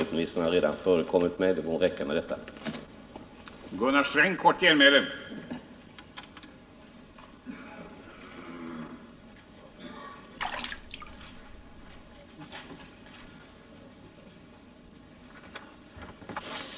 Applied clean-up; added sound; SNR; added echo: none; Water / Splash, splatter; 9 dB; reverberation time 0.3 s.